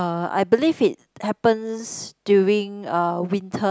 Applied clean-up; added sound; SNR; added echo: none; none; none; none.